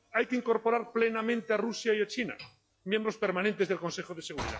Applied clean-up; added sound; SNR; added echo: classical method log-MMSE.